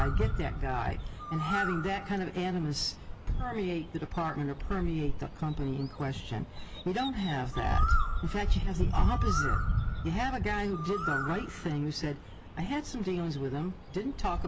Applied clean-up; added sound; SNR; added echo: none; Bird; -1 dB; none.